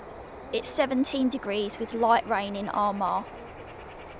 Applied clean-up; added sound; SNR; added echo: none; Bird; 14 dB; none.